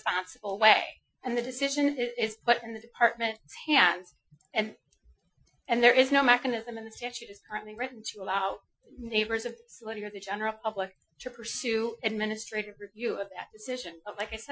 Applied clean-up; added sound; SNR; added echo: classical method Wiener filter.